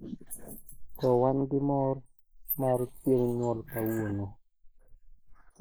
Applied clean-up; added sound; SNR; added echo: neural mask model Resemble Enhance denoiser.